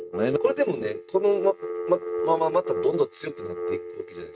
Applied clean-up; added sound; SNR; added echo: neural mask model RNNoise.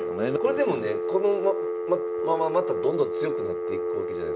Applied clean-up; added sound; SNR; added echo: none; Telephone; 1 dB; none.